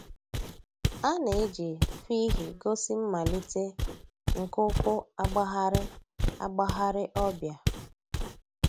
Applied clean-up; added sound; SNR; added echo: none; Walk, footsteps; 2 dB; none.